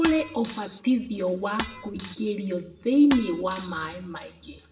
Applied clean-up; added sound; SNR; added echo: none; Shatter; 10 dB; reverberation time 0.6 s.